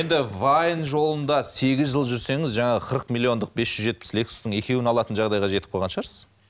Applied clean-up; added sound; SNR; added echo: none; none; none; none.